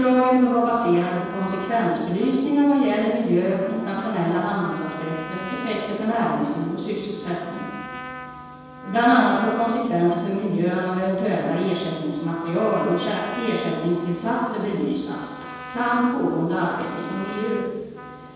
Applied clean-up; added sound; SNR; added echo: none; Trumpet; 15 dB; reverberation time 1.2 s.